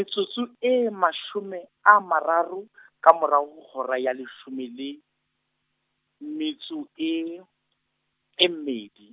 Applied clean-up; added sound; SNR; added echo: none; none; none; none.